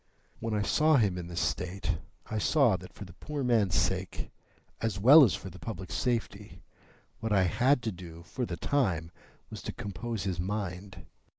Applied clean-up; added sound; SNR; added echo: neural mask model Resemble Enhance denoiser.